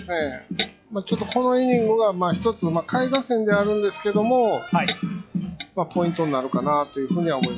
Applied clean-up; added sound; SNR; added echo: classical method log-MMSE.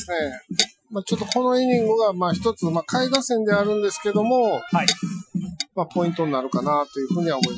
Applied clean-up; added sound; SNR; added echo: classical method Wiener filter.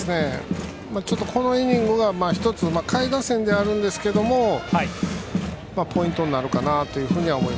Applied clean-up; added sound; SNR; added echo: none; none; none; none.